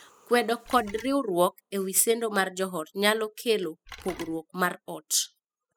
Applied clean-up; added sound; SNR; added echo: classical method spectral subtraction.